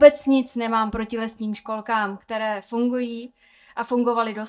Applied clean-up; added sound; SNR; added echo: neural mask model DeepFilterNet 3.